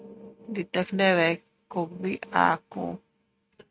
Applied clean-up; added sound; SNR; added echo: neural mask model RNNoise.